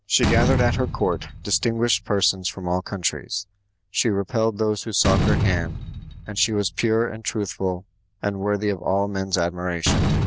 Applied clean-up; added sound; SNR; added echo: none; Slam; 4 dB; none.